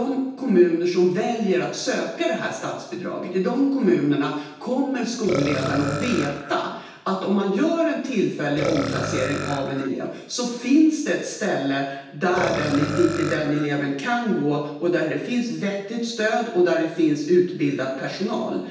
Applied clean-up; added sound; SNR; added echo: none; Burping, eructation; 9 dB; reverberation time 0.9 s.